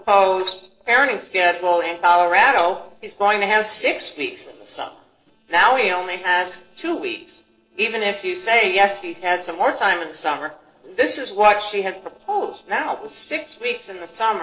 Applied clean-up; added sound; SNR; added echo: neural separator model SepFormer DNS4.